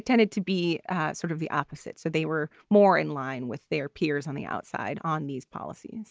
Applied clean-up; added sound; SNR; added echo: none; none; none; none.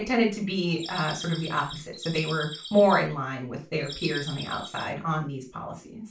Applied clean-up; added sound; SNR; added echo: none; Bird vocalization, bird call, bird song; 12 dB; reverberation time 0.3 s.